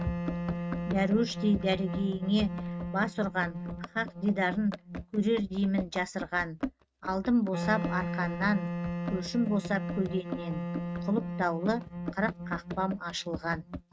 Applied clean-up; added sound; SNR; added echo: neural mask model RNNoise.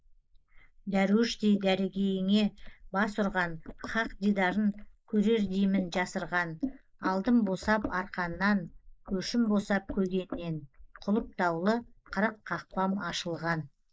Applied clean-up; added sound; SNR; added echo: neural mask model Resemble Enhance denoiser.